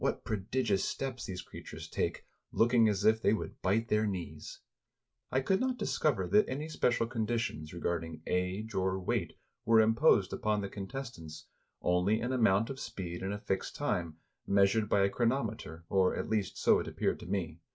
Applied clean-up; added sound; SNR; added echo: none; none; none; none.